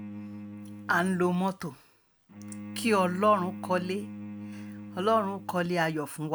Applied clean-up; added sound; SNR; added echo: none; Bowed string instrument; 12 dB; none.